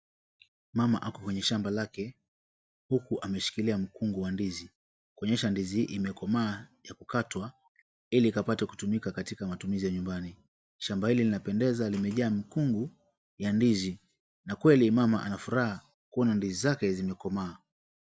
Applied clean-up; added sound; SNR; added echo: none; none; none; none.